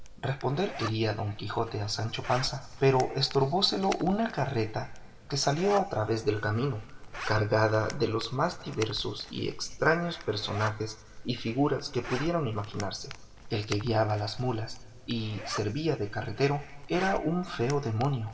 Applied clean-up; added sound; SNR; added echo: none; Zipper (clothing); 12 dB; reverberation time 2.5 s.